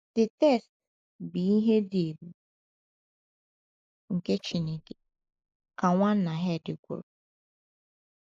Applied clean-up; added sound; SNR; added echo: neural mask model Resemble Enhance denoiser.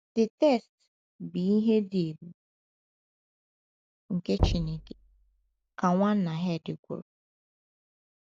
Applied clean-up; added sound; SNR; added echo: none; Knock; 3 dB; none.